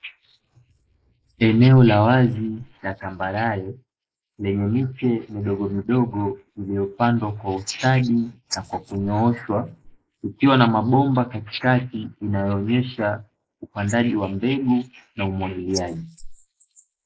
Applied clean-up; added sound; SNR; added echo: neural mask model Resemble Enhance denoiser.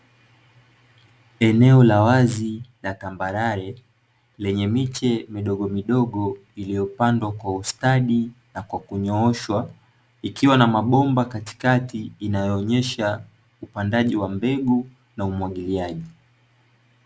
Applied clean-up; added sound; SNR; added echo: none; none; none; none.